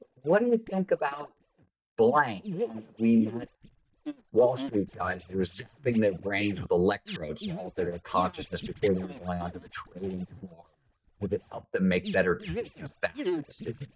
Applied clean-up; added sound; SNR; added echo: neural mask model DeepFilterNet 3.